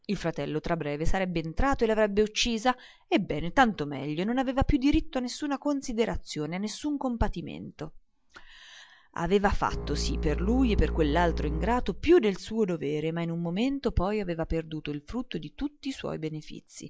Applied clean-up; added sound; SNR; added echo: none; Bowed string instrument; 4 dB; none.